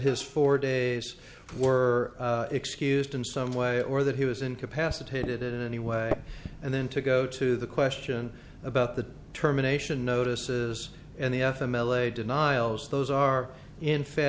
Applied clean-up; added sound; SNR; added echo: none; Microwave oven; 17 dB; none.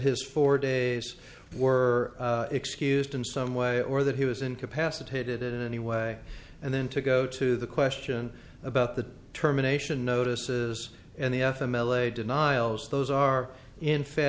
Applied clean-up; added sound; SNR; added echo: none; none; none; none.